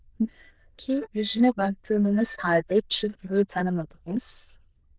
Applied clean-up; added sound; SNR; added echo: neural diffusion model UNIVERSE++.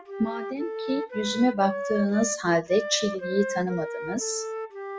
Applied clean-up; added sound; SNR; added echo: none; Wind instrument, woodwind instrument; 7 dB; none.